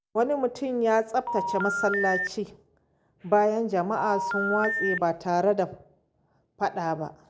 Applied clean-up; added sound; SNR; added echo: none; Telephone; 3 dB; none.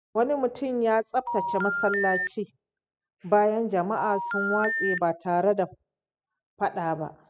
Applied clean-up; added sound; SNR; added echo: classical method spectral subtraction.